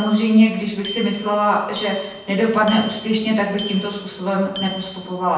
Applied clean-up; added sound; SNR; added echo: none; Bicycle bell; 15 dB; reverberation time 0.9 s.